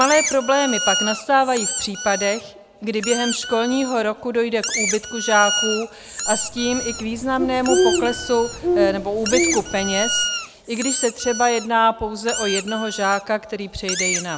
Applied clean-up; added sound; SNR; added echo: none; Bird + Squeak; 3 dB; none.